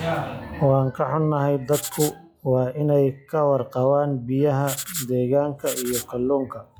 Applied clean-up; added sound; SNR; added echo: classical method log-MMSE.